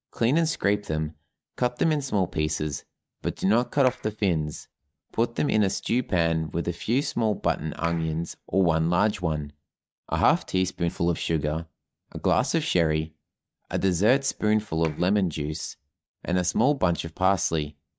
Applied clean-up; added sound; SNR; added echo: neural mask model RNNoise.